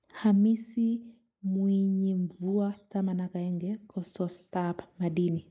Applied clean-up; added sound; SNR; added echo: neural mask model Resemble Enhance denoiser.